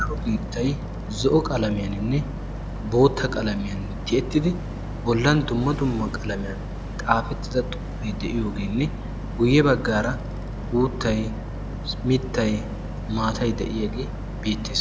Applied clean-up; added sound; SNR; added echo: none; Boat, Water vehicle; 6 dB; none.